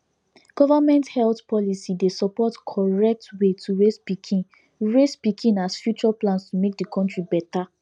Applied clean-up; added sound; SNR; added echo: none; none; none; none.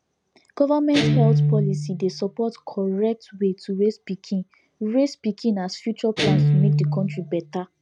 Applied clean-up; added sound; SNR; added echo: none; Guitar; 0 dB; none.